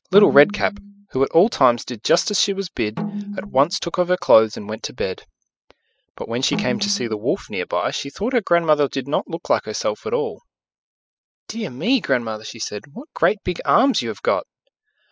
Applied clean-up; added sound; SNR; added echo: classical method spectral subtraction.